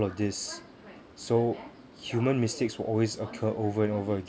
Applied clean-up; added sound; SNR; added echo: none; Subway, metro, underground; 17 dB; none.